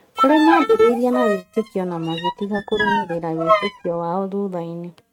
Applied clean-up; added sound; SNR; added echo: neural mask model RNNoise.